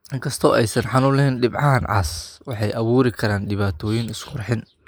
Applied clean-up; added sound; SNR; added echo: neural mask model Resemble Enhance denoiser.